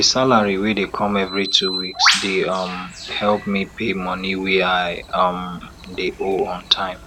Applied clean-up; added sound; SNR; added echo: none; Bird; 9 dB; none.